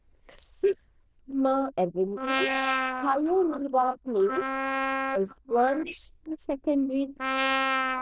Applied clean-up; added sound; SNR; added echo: neural diffusion model UNIVERSE++.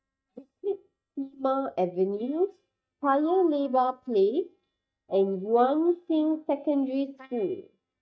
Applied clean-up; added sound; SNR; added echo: neural mask model DeepFilterNet 3.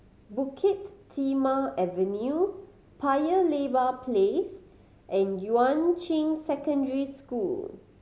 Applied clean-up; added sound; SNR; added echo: none; none; none; none.